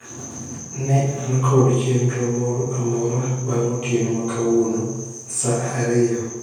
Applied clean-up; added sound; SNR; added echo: none; none; none; reverberation time 1.3 s.